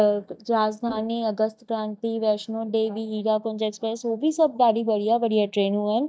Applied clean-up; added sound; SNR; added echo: neural mask model DeepFilterNet 3.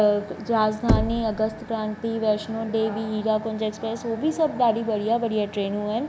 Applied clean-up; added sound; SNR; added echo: none; Knock / Wood; 5 dB; none.